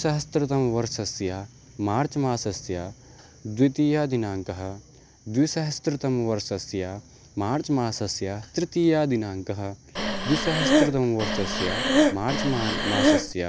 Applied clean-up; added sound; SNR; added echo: none; Breathing; -3 dB; none.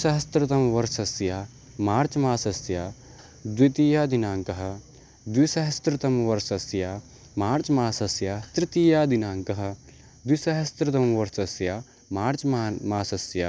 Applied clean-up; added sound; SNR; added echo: none; none; none; none.